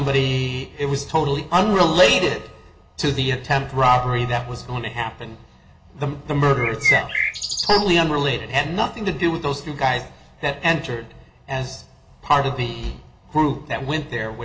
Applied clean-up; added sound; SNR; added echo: none; Bird; 1 dB; reverberation time 0.4 s.